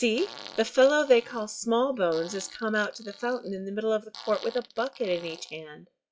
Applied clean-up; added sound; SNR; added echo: classical method log-MMSE.